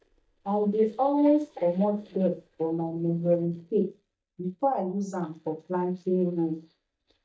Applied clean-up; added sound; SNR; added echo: neural mask model DeepFilterNet 3.